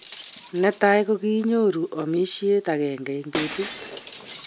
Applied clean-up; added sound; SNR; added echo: none; Shatter; 15 dB; none.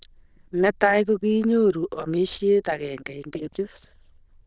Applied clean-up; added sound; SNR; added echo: neural diffusion model UNIVERSE++.